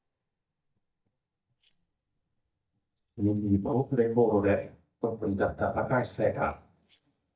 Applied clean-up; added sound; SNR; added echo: neural mask model DeepFilterNet 3.